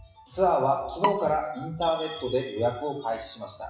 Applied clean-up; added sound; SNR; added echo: classical method WPE with log-MMSE.